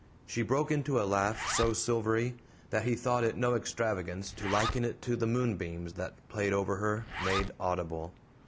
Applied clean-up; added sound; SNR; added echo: none; Zipper (clothing); 10 dB; none.